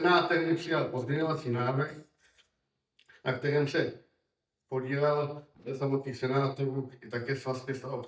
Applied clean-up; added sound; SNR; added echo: neural mask model DeepFilterNet 3.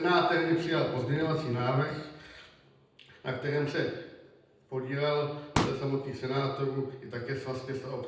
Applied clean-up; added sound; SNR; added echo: none; Explosion; 3 dB; reverberation time 0.8 s.